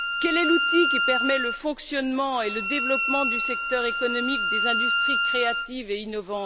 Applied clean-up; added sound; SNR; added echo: none; Bowed string instrument; -2 dB; none.